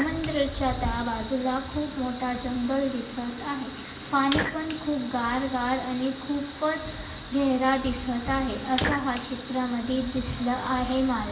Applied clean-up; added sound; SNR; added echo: none; Fire; 11 dB; reverberation time 0.7 s.